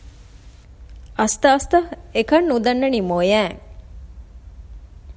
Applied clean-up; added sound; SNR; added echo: none; none; none; none.